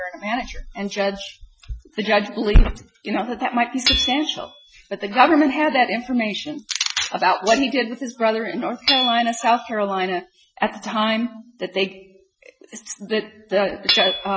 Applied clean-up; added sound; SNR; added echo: classical method Wiener filter.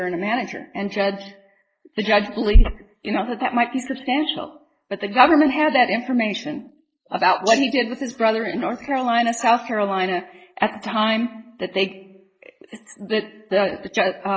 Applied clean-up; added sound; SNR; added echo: neural mask model Resemble Enhance denoiser.